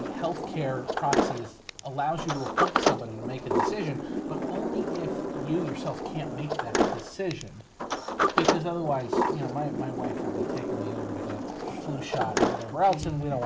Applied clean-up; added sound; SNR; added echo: none; Sliding door; -3 dB; none.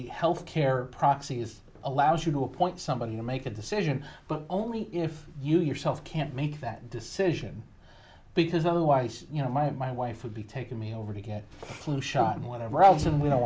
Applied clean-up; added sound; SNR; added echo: none; none; none; none.